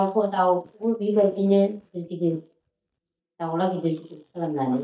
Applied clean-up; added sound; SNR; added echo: neural mask model DeepFilterNet 3.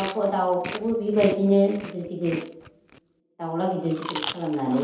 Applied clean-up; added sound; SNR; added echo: none; Chewing, mastication; 11 dB; reverberation time 0.8 s.